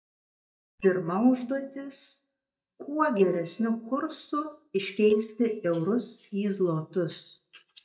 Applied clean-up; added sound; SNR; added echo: neural mask model DeepFilterNet 3.